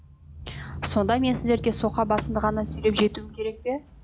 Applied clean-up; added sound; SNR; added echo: none; Engine starting / Accelerating, revving, vroom / Motor vehicle (road); 10 dB; none.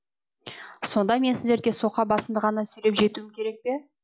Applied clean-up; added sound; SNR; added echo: none; none; none; none.